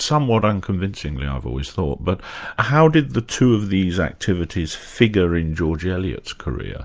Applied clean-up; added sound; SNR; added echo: none; none; none; none.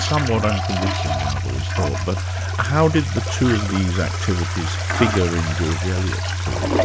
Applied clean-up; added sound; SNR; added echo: none; Toilet flush + Domestic sounds, home sounds; 0 dB; none.